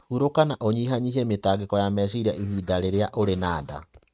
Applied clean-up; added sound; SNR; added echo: neural mask model RNNoise.